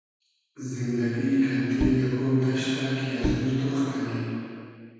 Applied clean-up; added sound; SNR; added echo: none; Bowed string instrument; 5 dB; reverberation time 2.1 s.